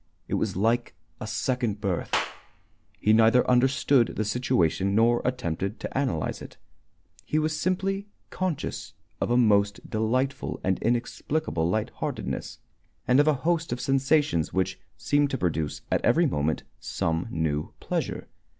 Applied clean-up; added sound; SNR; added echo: none; Clapping; 13 dB; none.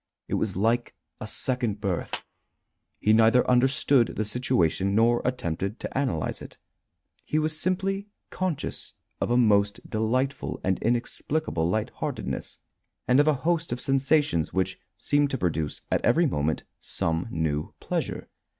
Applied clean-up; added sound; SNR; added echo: neural mask model RNNoise.